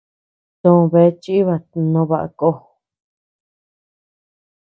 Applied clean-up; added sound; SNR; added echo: none; none; none; none.